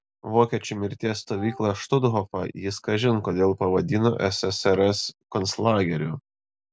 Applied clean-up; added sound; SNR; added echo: none; Wind instrument, woodwind instrument; 20 dB; none.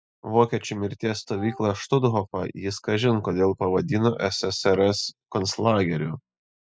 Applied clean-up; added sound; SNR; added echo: classical method spectral subtraction.